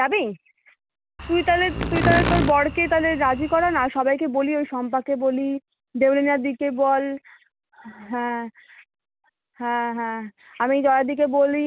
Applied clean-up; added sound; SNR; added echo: none; Insect; 3 dB; none.